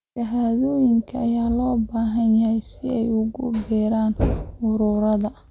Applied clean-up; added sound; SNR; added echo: none; none; none; none.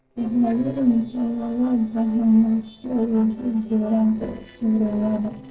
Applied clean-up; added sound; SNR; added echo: neural separator model SepFormer DNS4.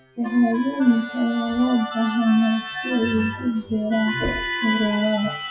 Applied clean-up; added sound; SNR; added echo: classical method WPE with log-MMSE.